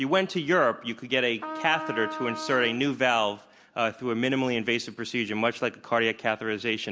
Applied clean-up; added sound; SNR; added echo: none; Trumpet; 10 dB; none.